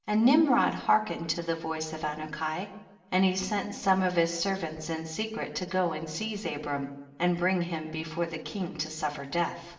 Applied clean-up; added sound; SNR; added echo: none; none; none; reverberation time 0.8 s.